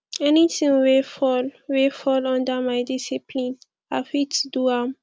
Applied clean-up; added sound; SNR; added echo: none; none; none; none.